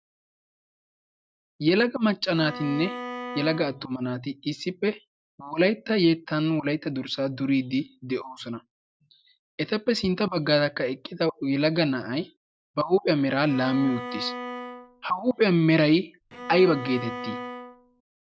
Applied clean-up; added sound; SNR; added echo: none; Bowed string instrument; 10 dB; none.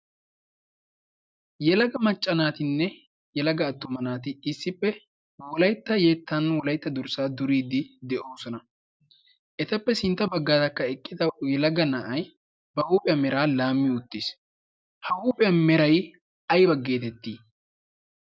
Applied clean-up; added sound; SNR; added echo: none; none; none; none.